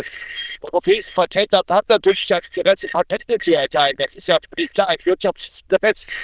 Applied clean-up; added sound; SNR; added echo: neural diffusion model UNIVERSE++.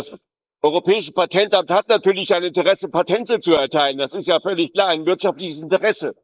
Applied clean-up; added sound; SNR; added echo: neural mask model Resemble Enhance denoiser.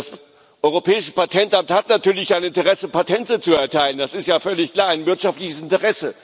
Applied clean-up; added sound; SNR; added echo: none; none; none; none.